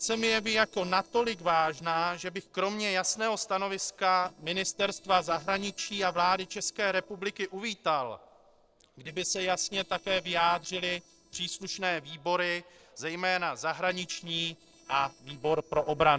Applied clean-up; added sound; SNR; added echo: neural separator model SepFormer DNS4.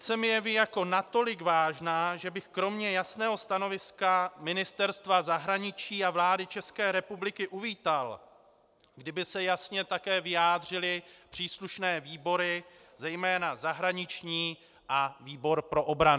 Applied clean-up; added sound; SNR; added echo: none; none; none; none.